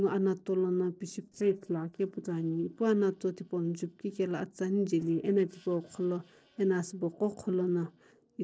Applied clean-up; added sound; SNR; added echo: neural separator model SepFormer DNS4.